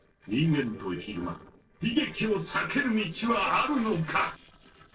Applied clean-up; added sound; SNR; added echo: neural separator model SepFormer DNS4.